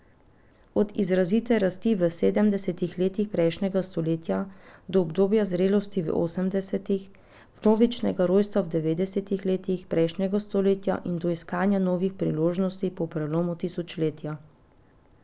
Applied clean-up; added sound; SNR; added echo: none; none; none; none.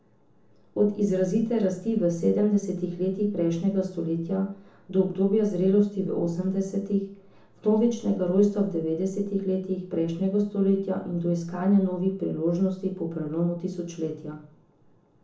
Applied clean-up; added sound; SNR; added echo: none; none; none; reverberation time 0.7 s.